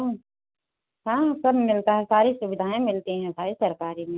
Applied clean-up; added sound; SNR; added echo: none; none; none; none.